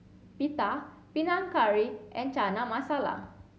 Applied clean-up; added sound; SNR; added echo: none; none; none; none.